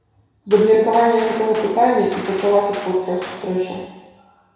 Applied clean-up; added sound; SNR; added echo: none; Gunshot, gunfire; 16 dB; reverberation time 1.1 s.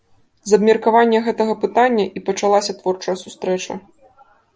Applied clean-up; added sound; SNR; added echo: none; none; none; none.